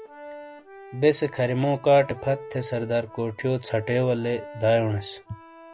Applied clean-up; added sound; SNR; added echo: none; Accordion; 17 dB; none.